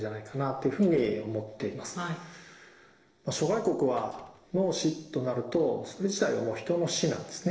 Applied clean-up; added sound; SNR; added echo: neural separator model SepFormer DNS4.